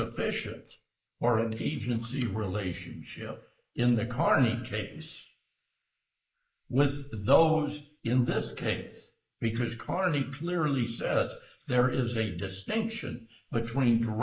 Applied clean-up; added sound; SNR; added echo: neural mask model Resemble Enhance denoiser.